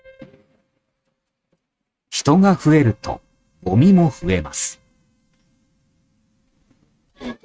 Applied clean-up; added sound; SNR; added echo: neural mask model RNNoise.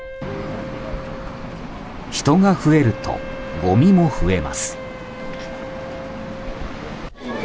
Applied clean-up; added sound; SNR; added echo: none; Water + Wind instrument, woodwind instrument; 13 dB; none.